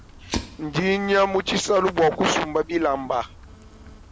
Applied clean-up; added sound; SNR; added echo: none; Fire; 15 dB; none.